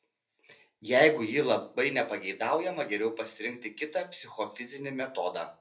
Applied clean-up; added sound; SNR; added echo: none; none; none; reverberation time 0.3 s.